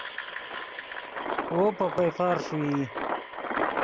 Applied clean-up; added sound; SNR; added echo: none; Engine; 3 dB; none.